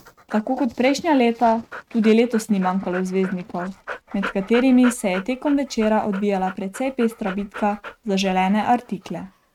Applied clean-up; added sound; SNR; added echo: neural mask model RNNoise.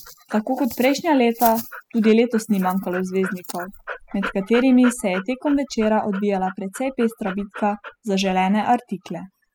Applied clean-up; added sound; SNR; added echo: classical method spectral subtraction.